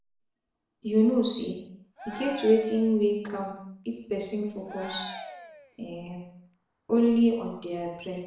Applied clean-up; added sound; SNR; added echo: none; Cheering; 17 dB; reverberation time 0.6 s.